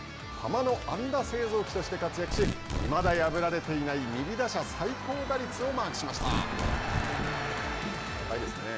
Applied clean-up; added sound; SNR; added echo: none; Tearing; 6 dB; none.